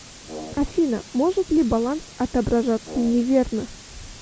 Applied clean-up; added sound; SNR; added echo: none; Brass instrument; 18 dB; none.